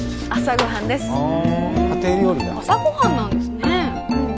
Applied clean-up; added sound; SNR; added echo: none; none; none; none.